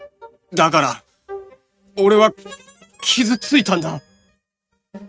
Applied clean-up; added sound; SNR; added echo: neural mask model RNNoise.